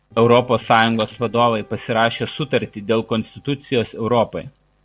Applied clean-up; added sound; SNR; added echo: neural separator model SepFormer DNS4.